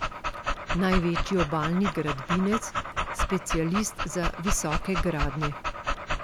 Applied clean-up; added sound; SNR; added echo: none; Dog; 1 dB; none.